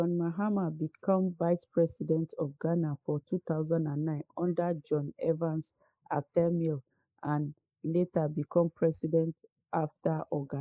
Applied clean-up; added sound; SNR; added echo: neural mask model Resemble Enhance denoiser.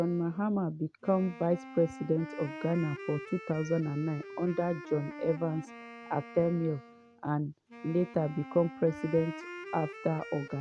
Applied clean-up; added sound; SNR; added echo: none; Wind instrument, woodwind instrument; 14 dB; none.